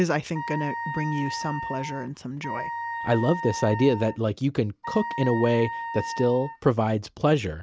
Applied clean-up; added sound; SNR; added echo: none; Wind instrument, woodwind instrument; 8 dB; none.